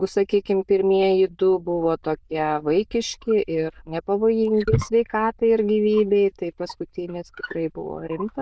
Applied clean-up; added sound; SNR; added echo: neural diffusion model UNIVERSE++.